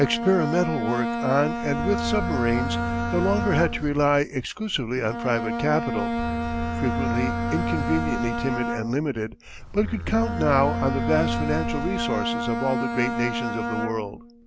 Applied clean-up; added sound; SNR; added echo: none; Livestock, farm animals, working animals + Bowed string instrument; 2 dB; none.